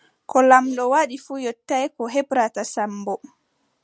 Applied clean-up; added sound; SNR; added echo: none; none; none; none.